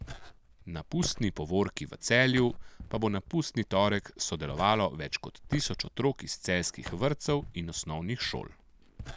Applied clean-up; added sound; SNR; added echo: none; Walk, footsteps; 14 dB; none.